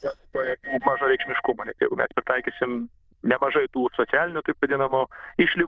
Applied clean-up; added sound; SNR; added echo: neural diffusion model UNIVERSE++.